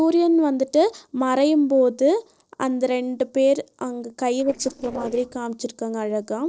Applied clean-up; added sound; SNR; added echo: neural separator model SepFormer DNS4.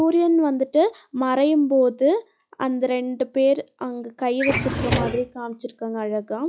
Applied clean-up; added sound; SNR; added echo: classical method log-MMSE.